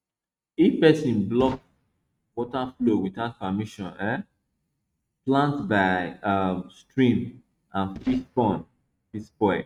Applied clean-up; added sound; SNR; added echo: neural mask model RNNoise.